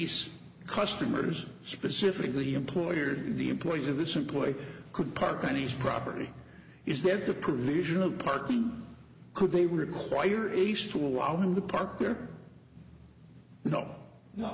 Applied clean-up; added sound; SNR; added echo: none; none; none; none.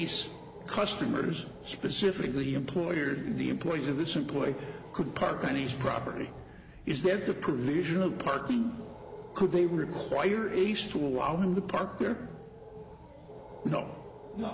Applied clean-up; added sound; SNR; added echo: none; Animal; 18 dB; none.